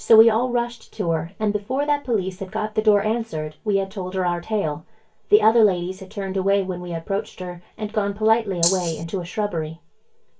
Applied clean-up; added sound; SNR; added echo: none; Rattle (instrument); 3 dB; reverberation time 0.2 s.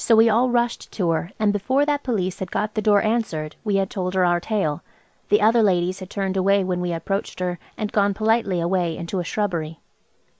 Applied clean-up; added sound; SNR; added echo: none; none; none; none.